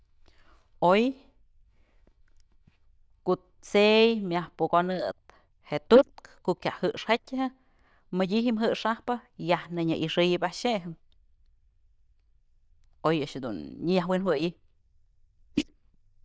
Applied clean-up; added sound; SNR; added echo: neural diffusion model UNIVERSE++.